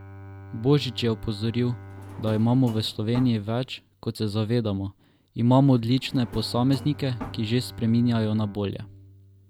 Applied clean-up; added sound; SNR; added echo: none; Drawer open or close + Bowed string instrument; 17 dB; none.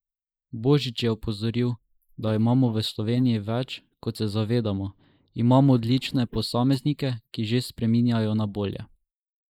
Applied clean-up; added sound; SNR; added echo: neural mask model Resemble Enhance denoiser.